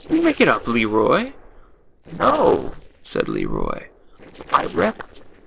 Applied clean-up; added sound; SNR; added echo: neural separator model SepFormer DNS4.